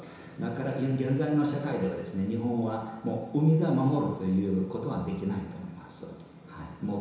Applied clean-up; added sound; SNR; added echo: none; none; none; reverberation time 1.0 s.